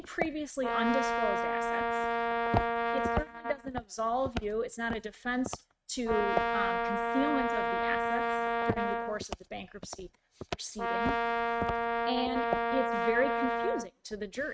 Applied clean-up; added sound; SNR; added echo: neural mask model RNNoise.